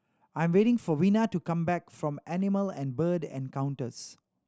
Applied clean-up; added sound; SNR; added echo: none; none; none; none.